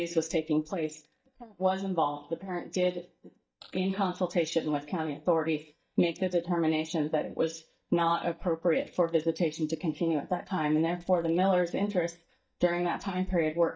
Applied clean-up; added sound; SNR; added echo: neural mask model DeepFilterNet 3.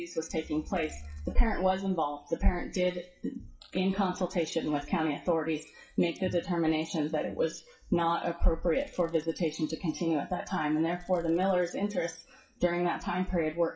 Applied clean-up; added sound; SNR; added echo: classical method WPE with log-MMSE.